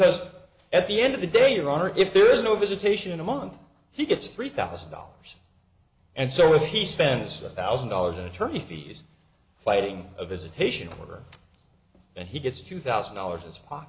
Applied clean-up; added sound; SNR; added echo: none; none; none; none.